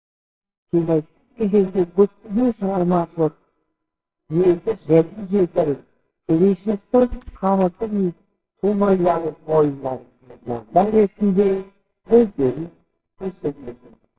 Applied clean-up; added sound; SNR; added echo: neural separator model SepFormer WHAMR!.